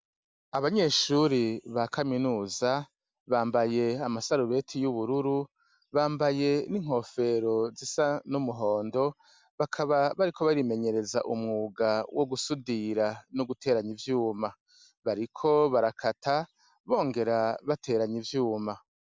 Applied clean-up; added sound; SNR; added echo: none; none; none; none.